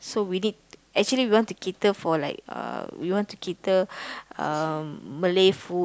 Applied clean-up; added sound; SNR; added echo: none; none; none; none.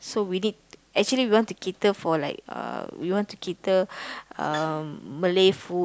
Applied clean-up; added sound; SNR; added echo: none; Bowed string instrument; 19 dB; none.